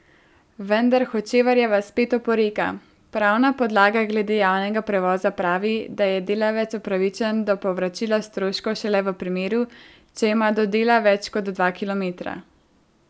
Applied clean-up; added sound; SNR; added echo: none; none; none; none.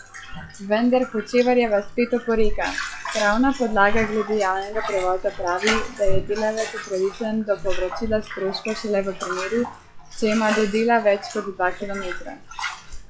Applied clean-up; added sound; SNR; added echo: classical method log-MMSE.